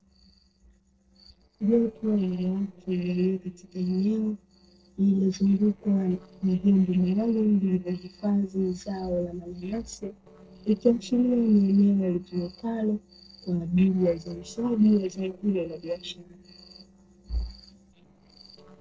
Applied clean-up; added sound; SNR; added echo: neural separator model SepFormer DNS4.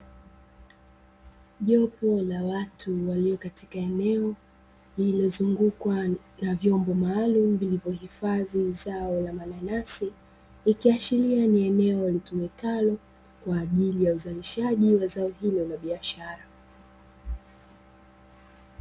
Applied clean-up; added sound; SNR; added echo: none; none; none; none.